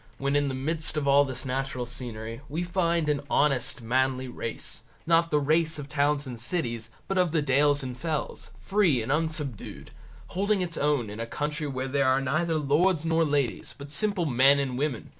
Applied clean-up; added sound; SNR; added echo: none; Growling; 15 dB; none.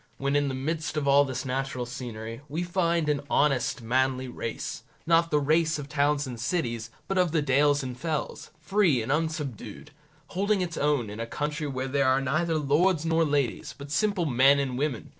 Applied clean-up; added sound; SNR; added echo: neural separator model SepFormer DNS4.